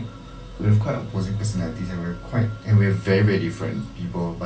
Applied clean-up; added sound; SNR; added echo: none; none; none; reverberation time 0.2 s.